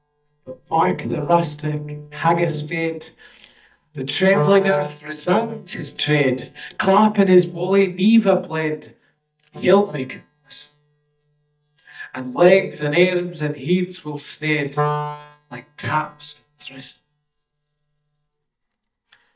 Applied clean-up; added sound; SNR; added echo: neural mask model DeepFilterNet 3.